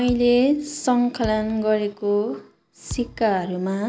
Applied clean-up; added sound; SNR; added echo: none; Thump, thud; 17 dB; none.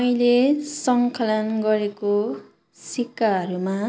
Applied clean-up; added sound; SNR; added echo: none; none; none; none.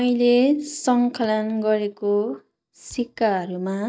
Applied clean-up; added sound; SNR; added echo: neural mask model DeepFilterNet 3.